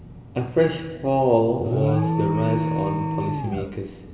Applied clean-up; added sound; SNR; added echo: none; Alarm; 3 dB; reverberation time 1.9 s.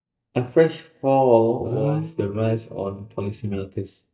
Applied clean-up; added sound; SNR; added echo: neural mask model DeepFilterNet 3.